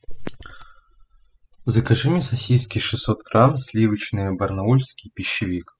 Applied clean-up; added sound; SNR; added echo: classical method spectral subtraction.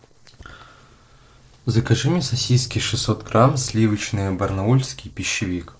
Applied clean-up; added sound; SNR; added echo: neural separator model SepFormer DNS4.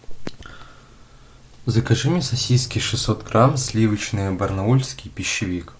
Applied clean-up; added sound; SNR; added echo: none; Bowed string instrument; 17 dB; none.